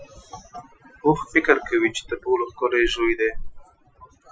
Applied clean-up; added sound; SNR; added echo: classical method Wiener filter.